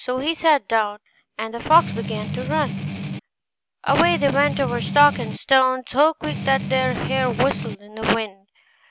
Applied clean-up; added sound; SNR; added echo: none; Strum; 6 dB; none.